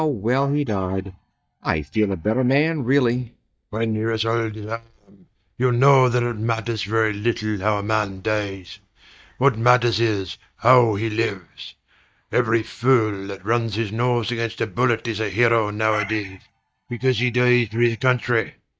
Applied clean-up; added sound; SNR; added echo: neural mask model DeepFilterNet 3.